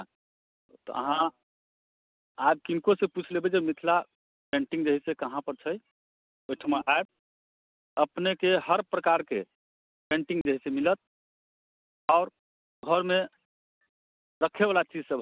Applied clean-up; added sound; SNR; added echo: none; none; none; none.